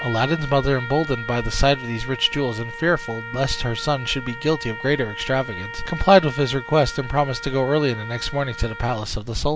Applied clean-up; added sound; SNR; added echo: none; Trumpet; 13 dB; none.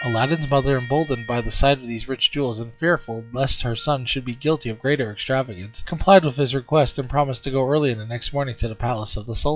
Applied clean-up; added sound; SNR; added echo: classical method log-MMSE.